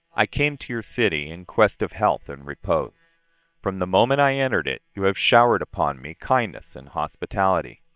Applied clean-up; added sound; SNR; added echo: neural separator model SepFormer WHAM!.